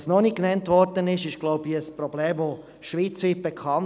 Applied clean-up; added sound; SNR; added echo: none; none; none; none.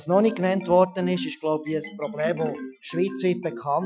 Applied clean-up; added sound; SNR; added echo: classical method Wiener filter.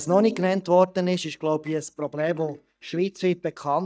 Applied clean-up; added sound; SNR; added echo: neural mask model DeepFilterNet 3.